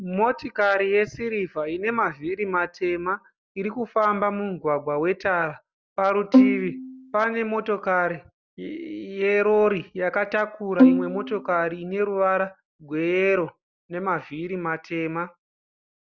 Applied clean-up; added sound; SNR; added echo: none; Bowed string instrument; -3 dB; none.